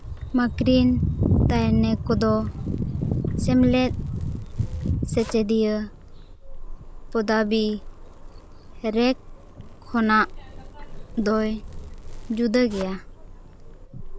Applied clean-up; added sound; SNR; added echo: none; Zipper (clothing); 13 dB; none.